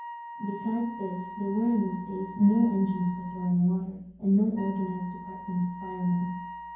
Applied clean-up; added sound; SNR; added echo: none; Wind instrument, woodwind instrument; 13 dB; reverberation time 0.9 s.